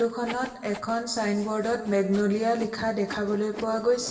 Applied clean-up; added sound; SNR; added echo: none; Sawing; 17 dB; reverberation time 2.3 s.